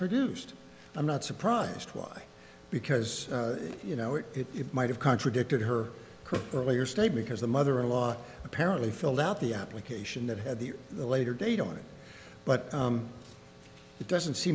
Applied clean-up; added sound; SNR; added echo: none; none; none; none.